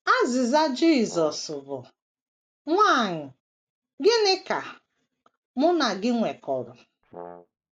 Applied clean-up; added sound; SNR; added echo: none; Brass instrument; 18 dB; none.